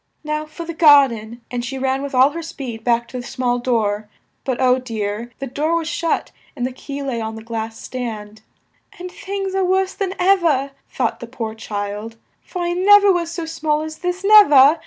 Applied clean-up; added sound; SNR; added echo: none; none; none; none.